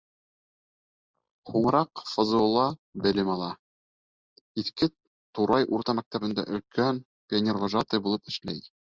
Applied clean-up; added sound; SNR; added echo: neural mask model Resemble Enhance denoiser.